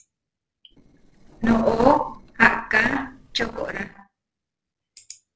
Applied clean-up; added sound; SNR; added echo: neural separator model SepFormer DNS4.